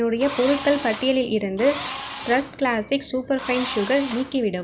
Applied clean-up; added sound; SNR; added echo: none; Engine / Drill; 7 dB; none.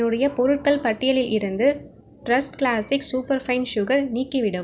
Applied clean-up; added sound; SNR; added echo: none; none; none; none.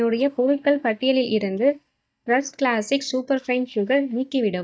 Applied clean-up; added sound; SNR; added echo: neural mask model DeepFilterNet 3.